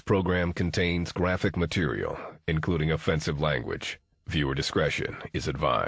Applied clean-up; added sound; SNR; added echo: none; none; none; none.